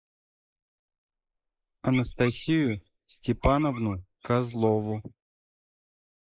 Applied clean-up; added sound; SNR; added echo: neural mask model Resemble Enhance denoiser.